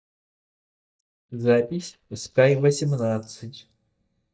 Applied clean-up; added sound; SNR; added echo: neural mask model DeepFilterNet 3.